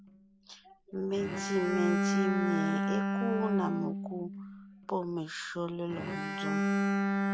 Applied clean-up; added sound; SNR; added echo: none; Bowed string instrument; -3 dB; none.